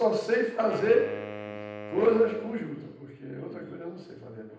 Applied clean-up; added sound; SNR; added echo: none; Wind instrument, woodwind instrument; 14 dB; reverberation time 0.9 s.